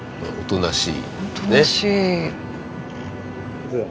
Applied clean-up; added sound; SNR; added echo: none; Bowed string instrument; 16 dB; none.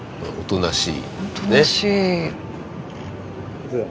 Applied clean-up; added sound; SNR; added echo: none; none; none; none.